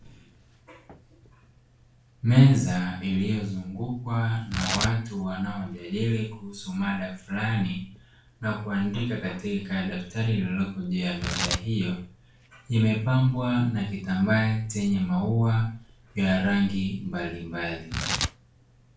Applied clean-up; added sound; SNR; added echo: none; Tearing; 13 dB; reverberation time 0.4 s.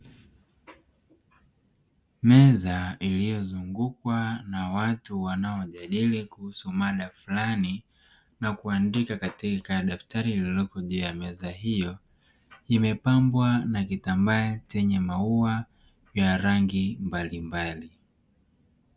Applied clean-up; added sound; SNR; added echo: none; none; none; none.